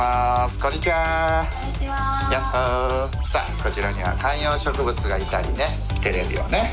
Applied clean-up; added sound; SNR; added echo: none; none; none; none.